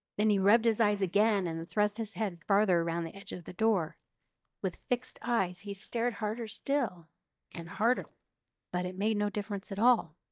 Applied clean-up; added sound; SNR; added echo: neural mask model DeepFilterNet 3.